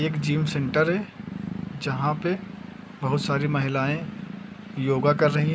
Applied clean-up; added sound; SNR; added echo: none; Purr; 9 dB; none.